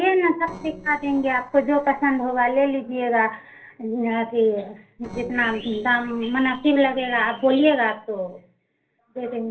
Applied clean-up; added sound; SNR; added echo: neural separator model SepFormer DNS4.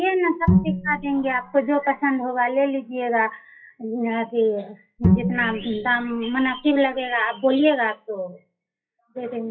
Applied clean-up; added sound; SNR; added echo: classical method WPE with log-MMSE.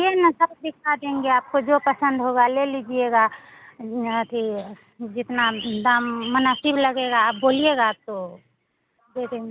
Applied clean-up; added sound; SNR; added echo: none; none; none; none.